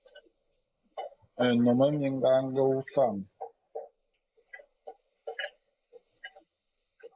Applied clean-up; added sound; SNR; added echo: neural mask model Resemble Enhance denoiser.